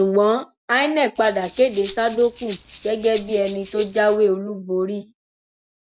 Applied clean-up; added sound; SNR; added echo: none; Rattle (instrument); 14 dB; none.